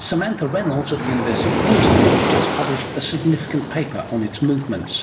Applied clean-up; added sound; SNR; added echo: none; Waves, surf; -1 dB; reverberation time 0.9 s.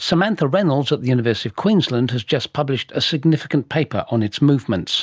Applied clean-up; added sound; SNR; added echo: none; none; none; none.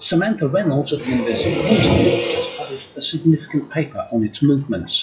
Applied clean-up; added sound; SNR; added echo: classical method WPE with log-MMSE.